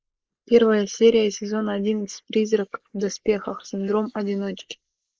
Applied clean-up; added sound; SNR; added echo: neural mask model Resemble Enhance denoiser.